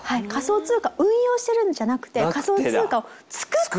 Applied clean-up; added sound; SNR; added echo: none; none; none; none.